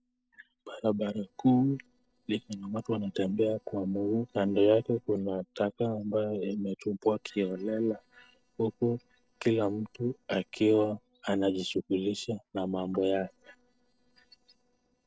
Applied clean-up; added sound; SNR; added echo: neural separator model SepFormer DNS4.